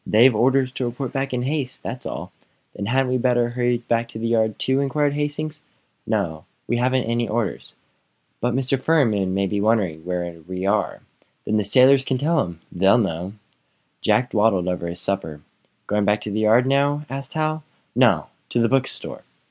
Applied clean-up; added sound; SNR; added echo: none; none; none; none.